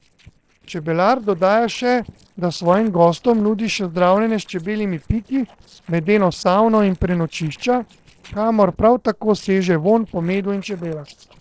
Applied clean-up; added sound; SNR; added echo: neural separator model SepFormer DNS4.